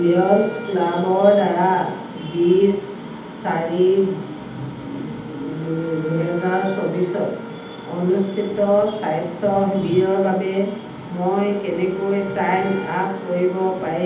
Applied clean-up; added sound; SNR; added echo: none; Wind instrument, woodwind instrument; 18 dB; reverberation time 1.3 s.